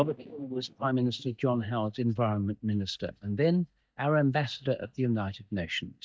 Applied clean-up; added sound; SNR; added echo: neural mask model DeepFilterNet 3.